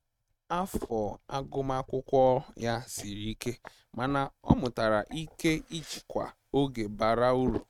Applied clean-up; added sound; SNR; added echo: neural mask model RNNoise.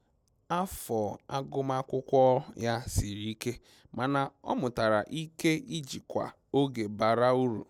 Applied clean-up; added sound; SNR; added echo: none; none; none; none.